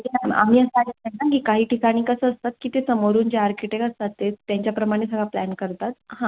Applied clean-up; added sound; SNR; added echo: none; none; none; none.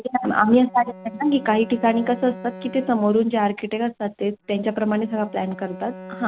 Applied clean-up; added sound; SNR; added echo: none; Bowed string instrument; 18 dB; none.